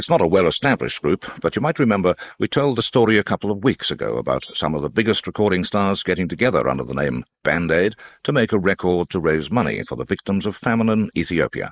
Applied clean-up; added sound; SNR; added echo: neural mask model Resemble Enhance denoiser.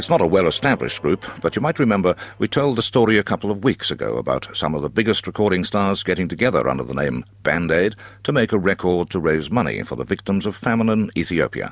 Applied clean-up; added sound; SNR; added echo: none; none; none; none.